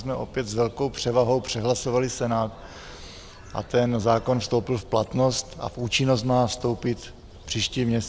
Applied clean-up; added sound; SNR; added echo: none; Bird; 20 dB; none.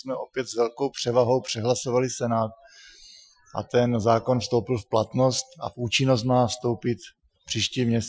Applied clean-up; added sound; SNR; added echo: classical method Wiener filter.